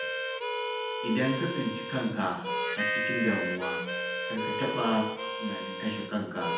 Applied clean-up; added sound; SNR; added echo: none; Harmonica; 0 dB; reverberation time 0.8 s.